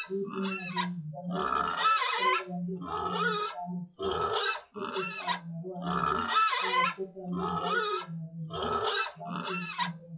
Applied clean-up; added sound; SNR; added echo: classical method WPE with log-MMSE.